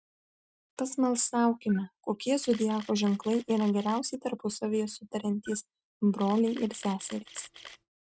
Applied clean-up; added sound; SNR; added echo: neural mask model RNNoise.